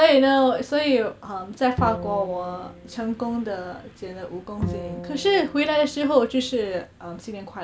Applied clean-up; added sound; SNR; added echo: none; Bowed string instrument; 12 dB; none.